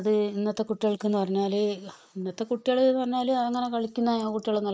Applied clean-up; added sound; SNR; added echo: neural mask model Resemble Enhance denoiser.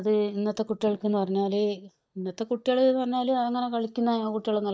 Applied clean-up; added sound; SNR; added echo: neural mask model DeepFilterNet 3.